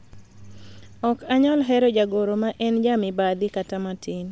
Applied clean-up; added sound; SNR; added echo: none; none; none; none.